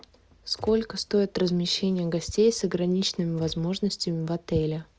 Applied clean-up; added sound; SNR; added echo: none; Gunshot, gunfire; 20 dB; none.